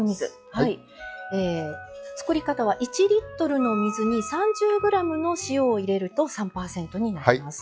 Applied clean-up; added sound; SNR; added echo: classical method log-MMSE.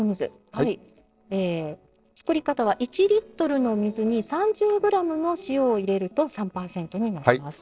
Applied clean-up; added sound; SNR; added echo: neural separator model SepFormer DNS4.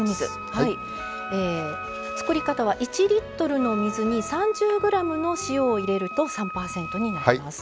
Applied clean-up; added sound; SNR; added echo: none; Wind instrument, woodwind instrument; 10 dB; none.